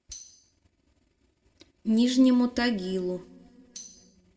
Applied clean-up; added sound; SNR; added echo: none; Tambourine; 20 dB; reverberation time 1.4 s.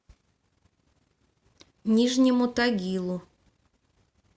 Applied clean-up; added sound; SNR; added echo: none; none; none; none.